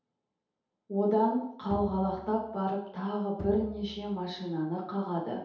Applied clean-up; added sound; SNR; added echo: none; Bowed string instrument; 13 dB; reverberation time 0.8 s.